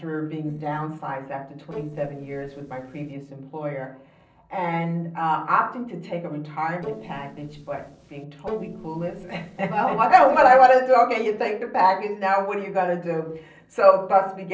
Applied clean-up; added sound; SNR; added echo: neural separator model SepFormer DNS4.